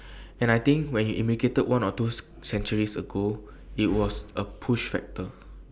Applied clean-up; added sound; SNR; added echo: none; none; none; none.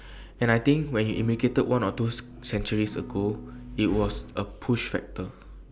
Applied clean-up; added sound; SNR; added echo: none; Acoustic guitar / Strum; 16 dB; none.